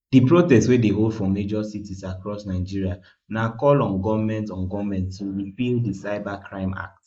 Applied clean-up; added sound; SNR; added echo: neural mask model Resemble Enhance denoiser.